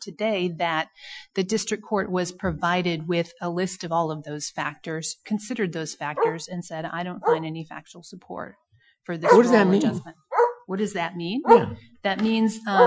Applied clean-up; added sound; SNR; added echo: classical method Wiener filter.